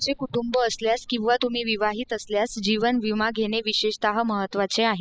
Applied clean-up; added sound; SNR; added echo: classical method spectral subtraction.